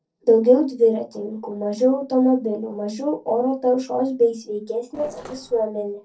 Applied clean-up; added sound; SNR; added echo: neural separator model SepFormer DNS4.